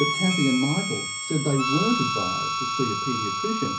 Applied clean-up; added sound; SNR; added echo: none; Harmonica; 1 dB; reverberation time 0.5 s.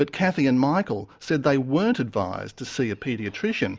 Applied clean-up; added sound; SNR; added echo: none; none; none; none.